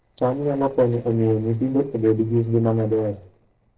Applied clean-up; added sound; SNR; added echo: neural separator model SepFormer DNS4.